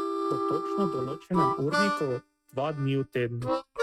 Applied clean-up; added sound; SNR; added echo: neural mask model RNNoise.